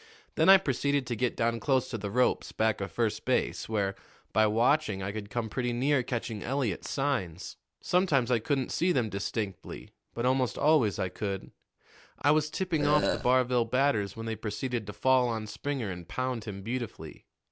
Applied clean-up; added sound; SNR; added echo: none; Burping, eructation; 1 dB; none.